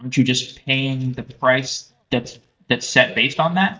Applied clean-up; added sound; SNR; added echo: neural mask model DeepFilterNet 3.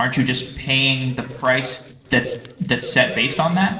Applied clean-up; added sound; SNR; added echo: neural separator model SepFormer DNS4.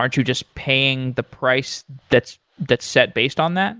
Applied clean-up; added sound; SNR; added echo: none; none; none; none.